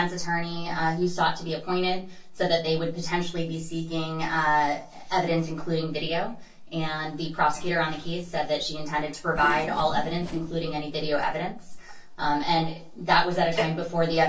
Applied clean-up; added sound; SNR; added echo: neural separator model SepFormer DNS4.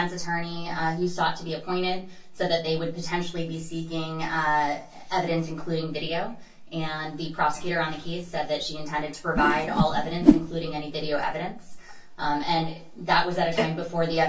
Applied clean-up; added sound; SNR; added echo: none; Whoosh, swoosh, swish; -4 dB; reverberation time 0.1 s.